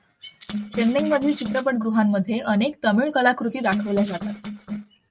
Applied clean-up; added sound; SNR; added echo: neural mask model RNNoise.